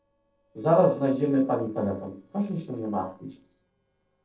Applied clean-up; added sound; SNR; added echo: neural separator model SepFormer DNS4.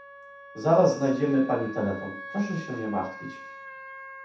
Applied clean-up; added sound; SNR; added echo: none; Wind instrument, woodwind instrument; 15 dB; reverberation time 0.7 s.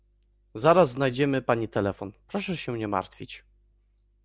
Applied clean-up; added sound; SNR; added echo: none; none; none; none.